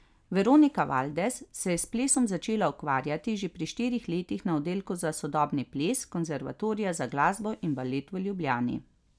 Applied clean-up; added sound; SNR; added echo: none; none; none; none.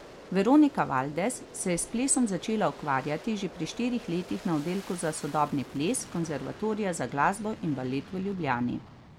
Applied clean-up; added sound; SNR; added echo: none; Aircraft; 18 dB; none.